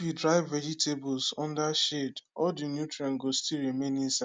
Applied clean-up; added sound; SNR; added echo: none; none; none; none.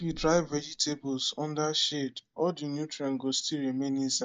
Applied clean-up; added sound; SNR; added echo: neural mask model DeepFilterNet 3.